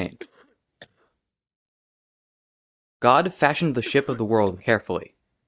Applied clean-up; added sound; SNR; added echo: neural mask model DeepFilterNet 3.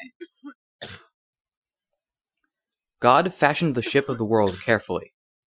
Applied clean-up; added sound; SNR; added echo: classical method Wiener filter.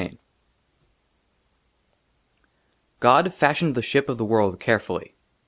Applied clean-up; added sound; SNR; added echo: none; none; none; none.